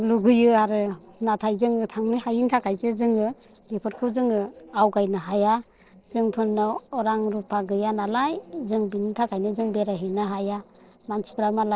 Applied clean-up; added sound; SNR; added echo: neural separator model SepFormer DNS4.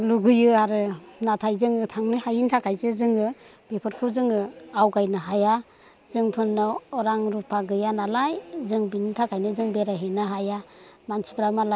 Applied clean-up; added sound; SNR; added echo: none; none; none; none.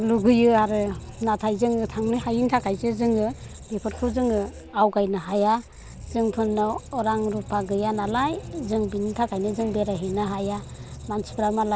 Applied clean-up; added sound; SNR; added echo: none; Squeak; 15 dB; none.